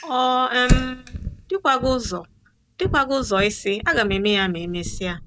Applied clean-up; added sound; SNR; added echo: none; Fire; 6 dB; none.